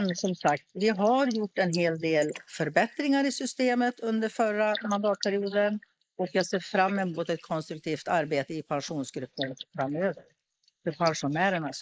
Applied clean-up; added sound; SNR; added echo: neural mask model Resemble Enhance denoiser.